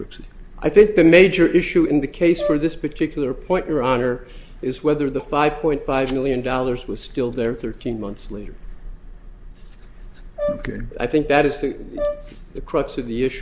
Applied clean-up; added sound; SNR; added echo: none; Brass instrument; 10 dB; none.